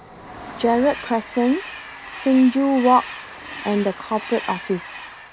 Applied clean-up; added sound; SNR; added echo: none; Train; 14 dB; none.